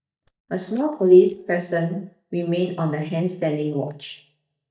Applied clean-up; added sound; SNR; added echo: neural mask model DeepFilterNet 3.